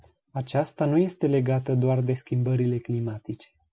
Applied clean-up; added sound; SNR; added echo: none; none; none; none.